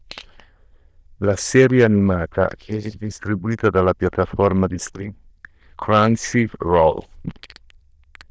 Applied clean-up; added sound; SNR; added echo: neural diffusion model UNIVERSE++.